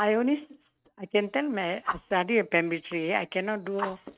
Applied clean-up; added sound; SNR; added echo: neural mask model RNNoise.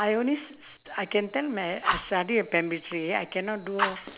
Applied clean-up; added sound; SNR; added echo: none; Fire; 7 dB; none.